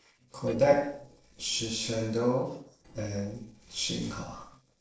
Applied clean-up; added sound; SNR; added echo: neural separator model SepFormer DNS4.